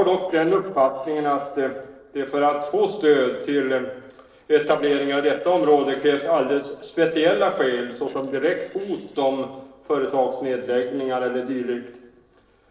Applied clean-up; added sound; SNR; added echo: neural separator model SepFormer DNS4.